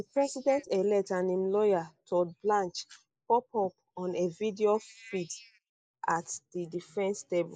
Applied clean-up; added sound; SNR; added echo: neural mask model Resemble Enhance denoiser.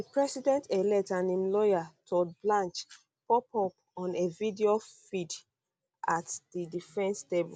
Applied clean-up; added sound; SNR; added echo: none; none; none; none.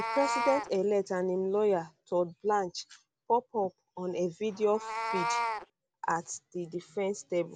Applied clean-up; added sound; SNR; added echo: none; Meow; 7 dB; none.